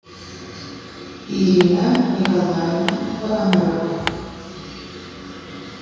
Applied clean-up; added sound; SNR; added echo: none; Hammer; 11 dB; reverberation time 2.0 s.